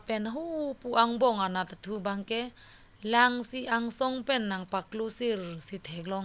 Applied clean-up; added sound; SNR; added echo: none; none; none; none.